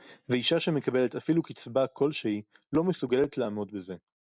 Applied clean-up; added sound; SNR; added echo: none; none; none; none.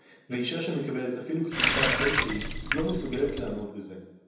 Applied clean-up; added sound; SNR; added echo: none; Water tap, faucet; -3 dB; reverberation time 0.9 s.